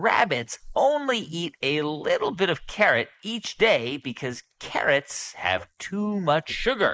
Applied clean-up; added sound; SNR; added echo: neural mask model Resemble Enhance denoiser.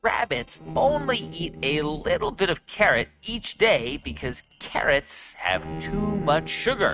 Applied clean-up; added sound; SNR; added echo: neural mask model RNNoise.